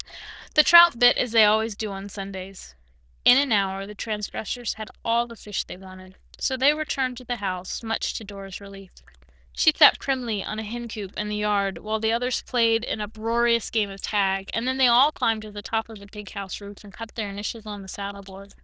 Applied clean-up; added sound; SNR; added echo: neural diffusion model UNIVERSE++.